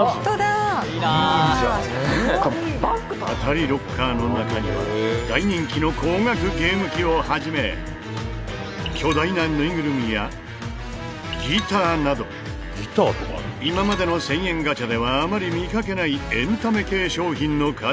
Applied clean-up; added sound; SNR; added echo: none; none; none; none.